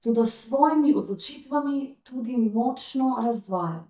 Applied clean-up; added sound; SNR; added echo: neural mask model DeepFilterNet 3.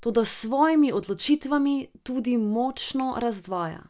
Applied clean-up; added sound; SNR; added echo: none; none; none; none.